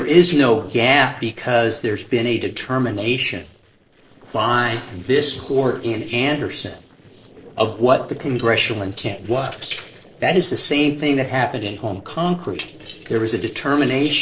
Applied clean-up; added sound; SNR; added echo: neural separator model SepFormer DNS4.